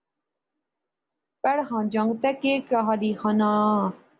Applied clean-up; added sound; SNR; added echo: none; none; none; none.